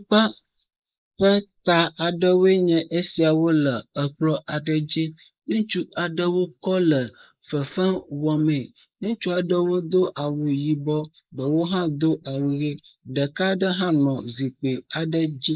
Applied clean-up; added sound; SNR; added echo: neural mask model Resemble Enhance denoiser.